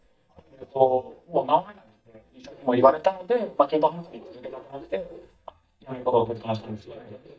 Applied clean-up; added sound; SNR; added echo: neural mask model DeepFilterNet 3.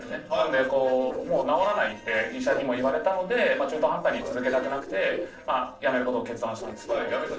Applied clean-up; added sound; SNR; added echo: neural separator model SepFormer DNS4.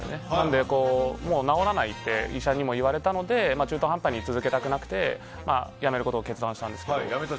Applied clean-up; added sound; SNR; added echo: none; none; none; none.